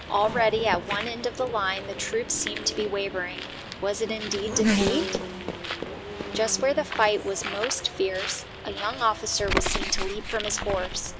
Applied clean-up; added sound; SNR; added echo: none; Bird + Race car, auto racing / Accelerating, revving, vroom; 4 dB; none.